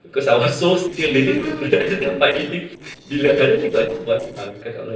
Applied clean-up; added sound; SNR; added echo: neural separator model SepFormer DNS4.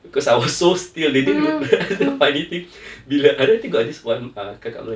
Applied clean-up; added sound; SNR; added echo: none; none; none; none.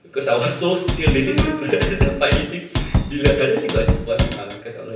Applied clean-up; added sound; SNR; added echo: none; Drum / Drum kit; -1 dB; reverberation time 0.9 s.